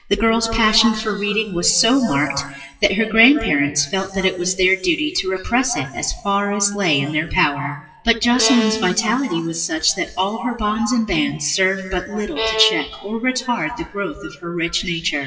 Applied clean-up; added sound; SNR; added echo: classical method WPE with log-MMSE.